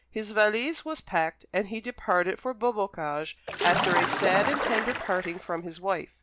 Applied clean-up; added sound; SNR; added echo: none; Splash, splatter; 1 dB; none.